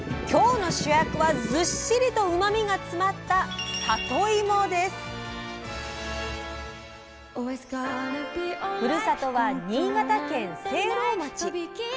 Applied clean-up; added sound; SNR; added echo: none; none; none; none.